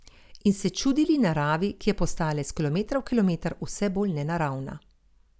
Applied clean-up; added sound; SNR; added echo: none; none; none; none.